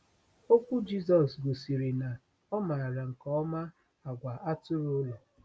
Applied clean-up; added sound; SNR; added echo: none; none; none; none.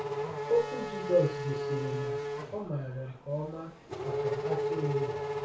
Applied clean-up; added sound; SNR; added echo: none; Race car, auto racing / Accelerating, revving, vroom; 1 dB; reverberation time 0.3 s.